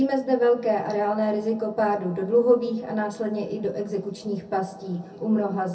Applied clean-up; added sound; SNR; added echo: none; none; none; reverberation time 0.3 s.